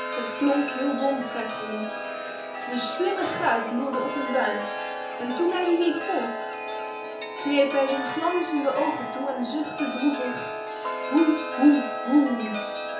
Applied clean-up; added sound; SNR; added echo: none; Chime; 6 dB; reverberation time 1.2 s.